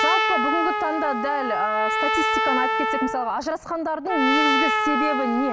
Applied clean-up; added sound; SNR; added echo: none; Trumpet; -3 dB; none.